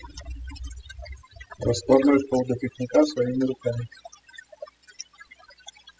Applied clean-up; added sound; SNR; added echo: classical method spectral subtraction.